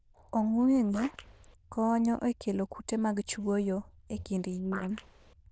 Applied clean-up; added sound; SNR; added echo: neural diffusion model UNIVERSE++.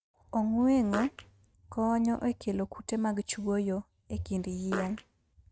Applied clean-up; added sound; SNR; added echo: neural mask model RNNoise.